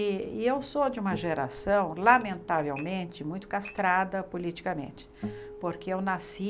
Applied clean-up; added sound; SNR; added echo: none; Acoustic guitar + Dishes, pots, and pans / Glass; 16 dB; none.